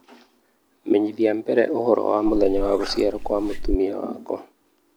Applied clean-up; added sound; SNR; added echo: none; Meow; 4 dB; none.